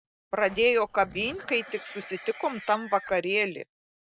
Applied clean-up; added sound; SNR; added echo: none; Livestock, farm animals, working animals; 17 dB; none.